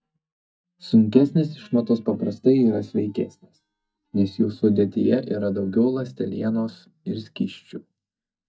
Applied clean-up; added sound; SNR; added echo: neural mask model DeepFilterNet 3.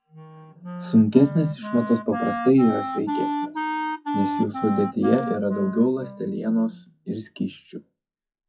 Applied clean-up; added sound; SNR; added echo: classical method WPE with log-MMSE.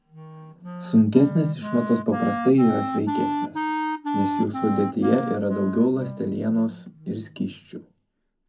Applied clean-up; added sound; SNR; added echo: none; Wind instrument, woodwind instrument; 7 dB; reverberation time 0.4 s.